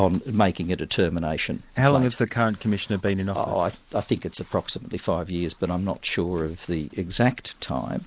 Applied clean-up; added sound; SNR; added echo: none; none; none; none.